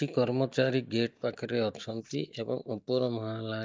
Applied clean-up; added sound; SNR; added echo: neural mask model DeepFilterNet 3.